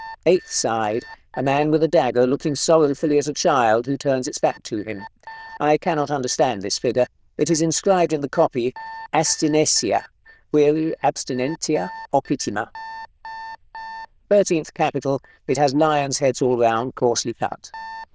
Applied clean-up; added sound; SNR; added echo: neural diffusion model UNIVERSE++.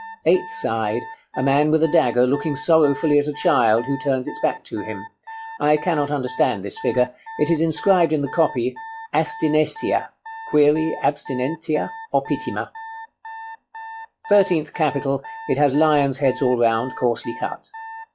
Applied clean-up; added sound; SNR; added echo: classical method log-MMSE.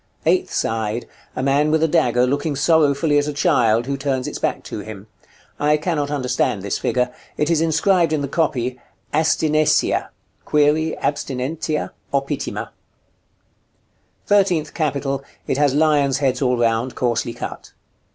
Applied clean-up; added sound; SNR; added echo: none; none; none; none.